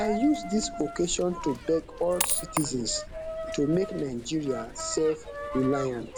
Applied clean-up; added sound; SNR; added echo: none; Coin (dropping); 7 dB; none.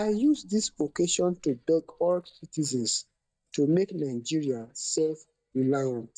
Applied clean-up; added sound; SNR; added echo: neural mask model DeepFilterNet 3.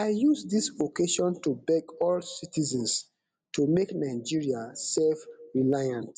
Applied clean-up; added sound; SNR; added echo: none; none; none; none.